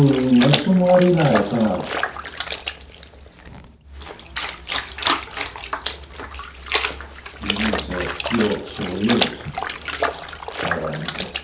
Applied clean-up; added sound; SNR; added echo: none; Trickle, dribble / Splash, splatter; 5 dB; reverberation time 0.6 s.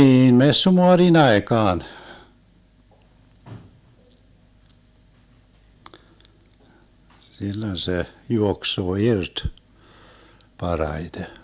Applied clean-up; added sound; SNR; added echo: none; none; none; none.